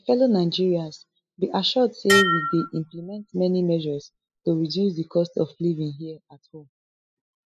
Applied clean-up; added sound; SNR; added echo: classical method spectral subtraction.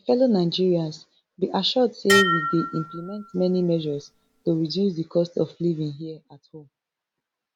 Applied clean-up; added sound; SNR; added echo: none; Dishes, pots, and pans; 4 dB; none.